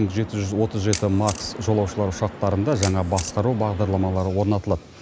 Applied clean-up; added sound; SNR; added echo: none; Camera; 15 dB; none.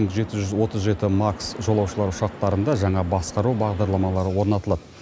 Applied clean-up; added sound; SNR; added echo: none; none; none; none.